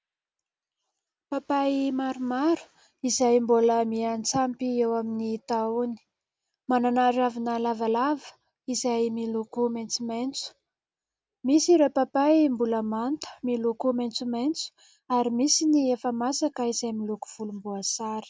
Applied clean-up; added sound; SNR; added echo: none; none; none; none.